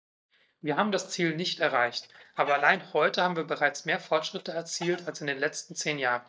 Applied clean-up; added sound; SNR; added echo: neural mask model DeepFilterNet 3.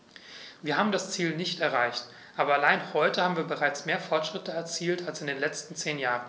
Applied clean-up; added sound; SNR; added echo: none; none; none; none.